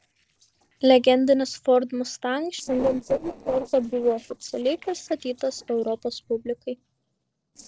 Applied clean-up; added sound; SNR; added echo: neural separator model SepFormer DNS4.